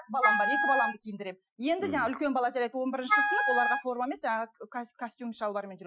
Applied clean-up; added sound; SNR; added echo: classical method Wiener filter.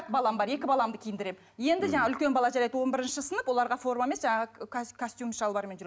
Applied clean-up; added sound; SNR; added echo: none; none; none; none.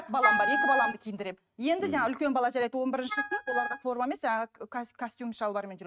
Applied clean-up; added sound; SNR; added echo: neural mask model RNNoise.